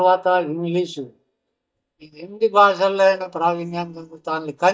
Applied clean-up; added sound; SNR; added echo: neural mask model DeepFilterNet 3.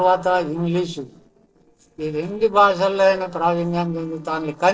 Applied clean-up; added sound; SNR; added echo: neural separator model SepFormer DNS4.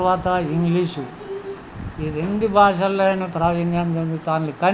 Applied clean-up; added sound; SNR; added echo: none; none; none; none.